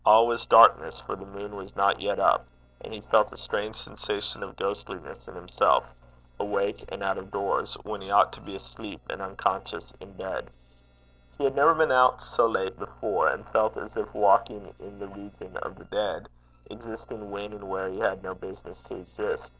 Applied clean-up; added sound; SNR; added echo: neural separator model SepFormer DNS4.